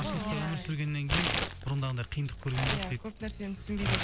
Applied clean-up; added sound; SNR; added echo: none; Crumpling, crinkling; 2 dB; none.